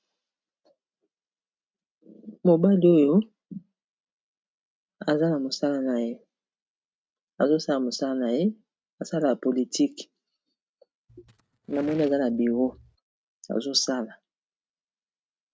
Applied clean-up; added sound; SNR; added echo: neural mask model RNNoise.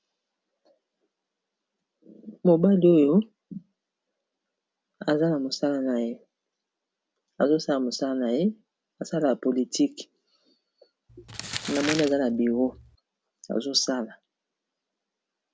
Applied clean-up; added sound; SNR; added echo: none; Crumpling, crinkling; 9 dB; none.